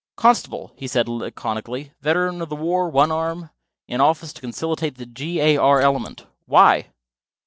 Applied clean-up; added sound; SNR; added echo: neural separator model SepFormer DNS4.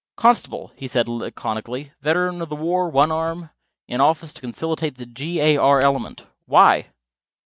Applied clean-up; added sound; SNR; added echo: neural mask model RNNoise.